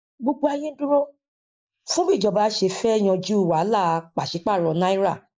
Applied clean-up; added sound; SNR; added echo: neural mask model Resemble Enhance denoiser.